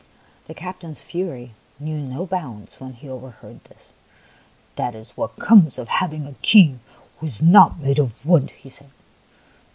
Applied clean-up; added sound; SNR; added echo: none; none; none; none.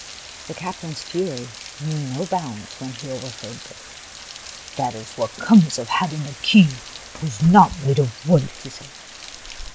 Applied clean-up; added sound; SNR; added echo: none; Rain; 16 dB; none.